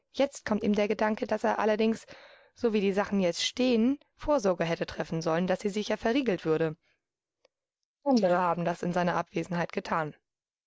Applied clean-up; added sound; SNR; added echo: neural mask model Resemble Enhance denoiser.